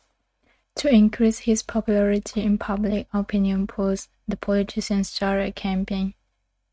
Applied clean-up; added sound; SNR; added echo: neural mask model RNNoise.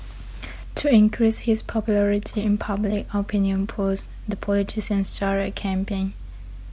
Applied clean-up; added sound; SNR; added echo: none; Mechanical fan; 12 dB; none.